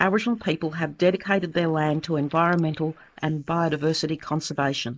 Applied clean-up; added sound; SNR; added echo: neural mask model Resemble Enhance denoiser.